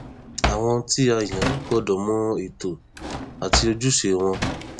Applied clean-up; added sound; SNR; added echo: none; Drawer open or close; 6 dB; none.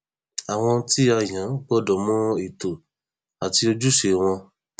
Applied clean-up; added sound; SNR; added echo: none; none; none; none.